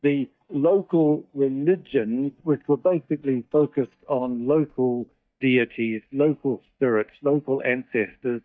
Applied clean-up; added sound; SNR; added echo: neural mask model DeepFilterNet 3.